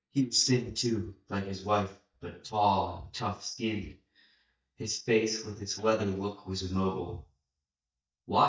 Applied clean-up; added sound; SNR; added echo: neural mask model DeepFilterNet 3.